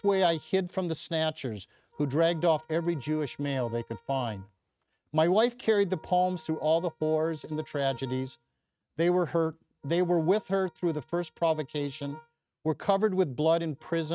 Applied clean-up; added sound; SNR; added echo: neural mask model RNNoise.